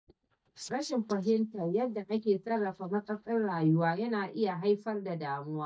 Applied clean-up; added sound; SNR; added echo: neural mask model DeepFilterNet 3.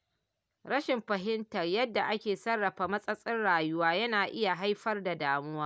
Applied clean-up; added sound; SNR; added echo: none; none; none; none.